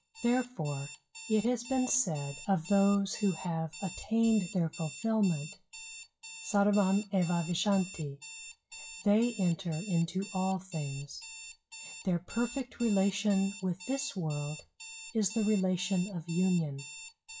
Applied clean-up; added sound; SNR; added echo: classical method WPE with log-MMSE.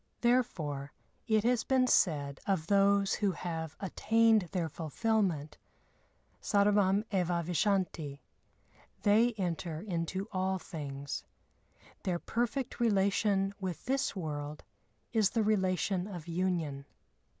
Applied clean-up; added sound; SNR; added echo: none; none; none; none.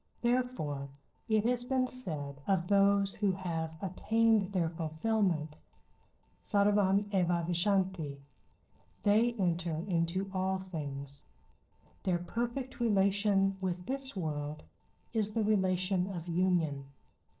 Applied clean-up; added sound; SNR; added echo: neural separator model SepFormer DNS4.